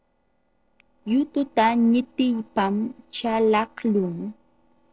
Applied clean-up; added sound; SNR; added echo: neural separator model SepFormer DNS4.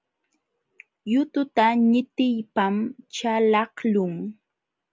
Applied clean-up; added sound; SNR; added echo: none; none; none; none.